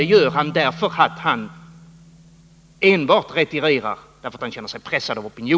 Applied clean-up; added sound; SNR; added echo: none; Marimba, xylophone; 18 dB; none.